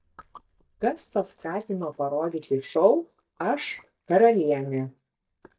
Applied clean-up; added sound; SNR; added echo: neural mask model DeepFilterNet 3.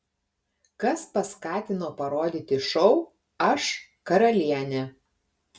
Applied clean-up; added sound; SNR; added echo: none; none; none; none.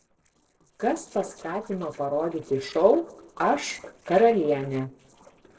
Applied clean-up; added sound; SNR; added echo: neural separator model SepFormer DNS4.